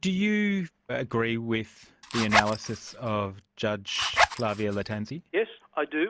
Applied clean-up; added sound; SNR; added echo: none; Zipper (clothing); 0 dB; none.